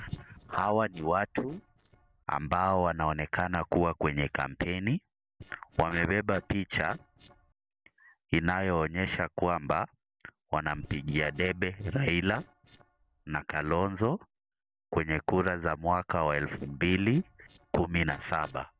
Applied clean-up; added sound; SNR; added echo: neural separator model SepFormer DNS4.